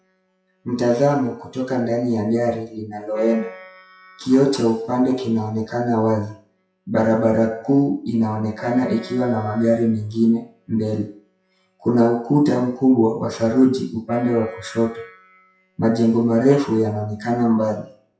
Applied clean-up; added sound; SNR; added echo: classical method WPE with log-MMSE.